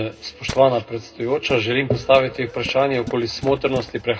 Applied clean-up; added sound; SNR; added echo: none; Tools; 15 dB; reverberation time 0.2 s.